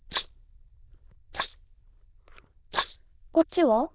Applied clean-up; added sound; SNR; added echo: neural diffusion model UNIVERSE++.